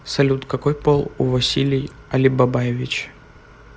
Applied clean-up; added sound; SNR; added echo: none; none; none; none.